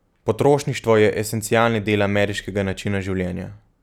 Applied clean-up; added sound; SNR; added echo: none; none; none; none.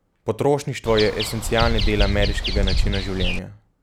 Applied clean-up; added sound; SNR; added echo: none; Bird vocalization, bird call, bird song; -2 dB; none.